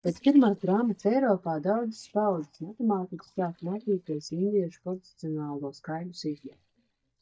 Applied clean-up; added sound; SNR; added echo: neural mask model DeepFilterNet 3.